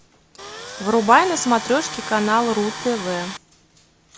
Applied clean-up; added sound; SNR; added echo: none; Tools; 11 dB; none.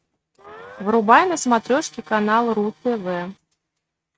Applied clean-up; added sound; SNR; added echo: neural mask model RNNoise.